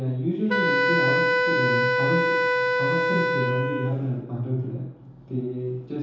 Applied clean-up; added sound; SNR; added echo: none; Wind instrument, woodwind instrument; -3 dB; reverberation time 0.8 s.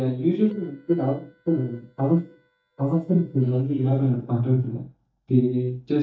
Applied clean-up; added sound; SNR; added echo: neural mask model DeepFilterNet 3.